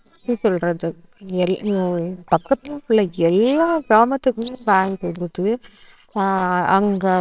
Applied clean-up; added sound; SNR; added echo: neural separator model SepFormer WHAMR!.